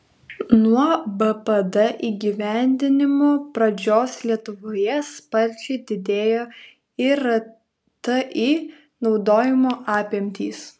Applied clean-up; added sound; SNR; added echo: none; none; none; none.